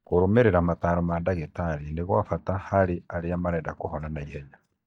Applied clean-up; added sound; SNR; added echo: neural mask model DeepFilterNet 3.